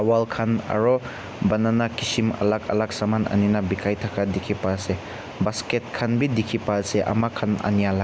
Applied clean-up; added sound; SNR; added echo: none; none; none; none.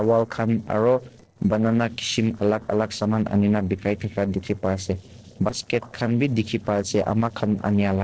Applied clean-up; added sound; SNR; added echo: neural separator model SepFormer DNS4.